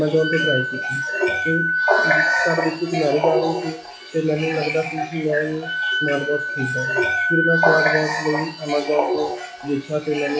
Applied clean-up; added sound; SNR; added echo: classical method log-MMSE.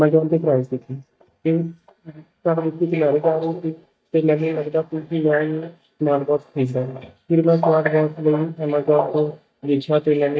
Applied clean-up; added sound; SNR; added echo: neural mask model DeepFilterNet 3.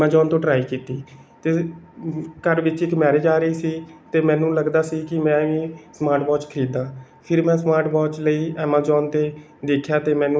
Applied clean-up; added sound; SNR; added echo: none; none; none; none.